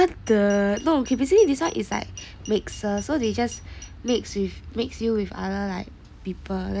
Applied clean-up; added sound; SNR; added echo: none; Glass; 20 dB; none.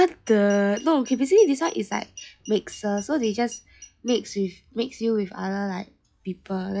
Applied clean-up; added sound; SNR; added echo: classical method log-MMSE.